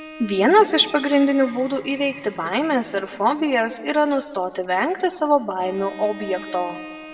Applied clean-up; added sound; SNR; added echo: none; Bowed string instrument; 19 dB; reverberation time 1.2 s.